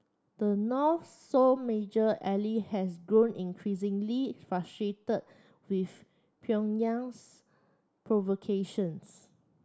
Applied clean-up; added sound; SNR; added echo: none; none; none; none.